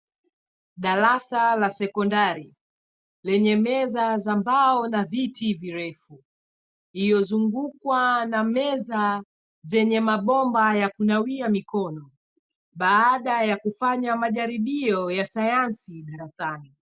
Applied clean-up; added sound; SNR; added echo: none; none; none; none.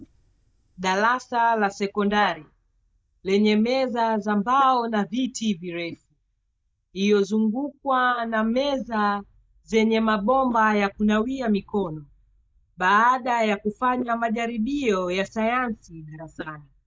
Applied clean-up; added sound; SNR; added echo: neural mask model DeepFilterNet 3.